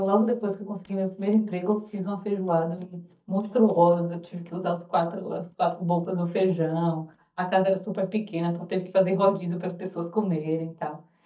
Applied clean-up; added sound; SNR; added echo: neural mask model DeepFilterNet 3.